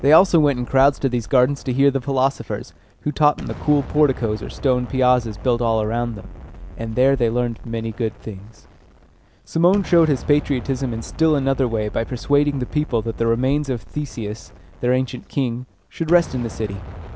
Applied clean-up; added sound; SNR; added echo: none; Explosion; 15 dB; none.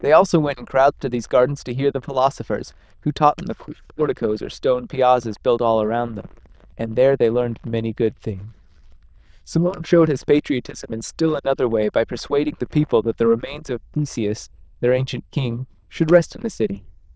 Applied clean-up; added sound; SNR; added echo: neural diffusion model UNIVERSE++.